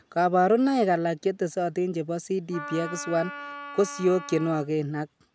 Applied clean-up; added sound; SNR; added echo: none; Wind instrument, woodwind instrument; 13 dB; none.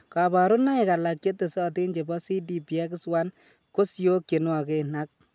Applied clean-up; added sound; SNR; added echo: none; none; none; none.